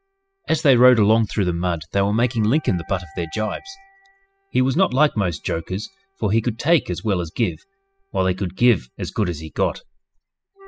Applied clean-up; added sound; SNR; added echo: classical method spectral subtraction.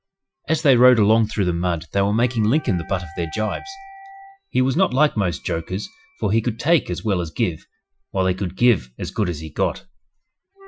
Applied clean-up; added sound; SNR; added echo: classical method Wiener filter.